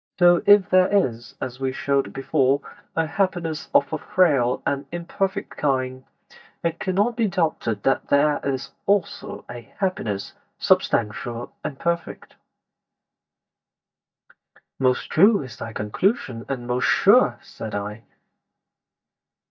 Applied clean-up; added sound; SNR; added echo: neural mask model DeepFilterNet 3.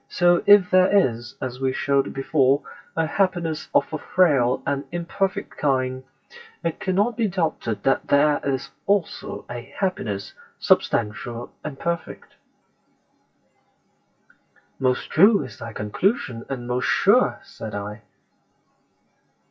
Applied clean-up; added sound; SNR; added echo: classical method WPE with log-MMSE.